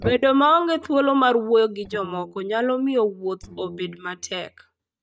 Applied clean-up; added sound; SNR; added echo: neural mask model DeepFilterNet 3.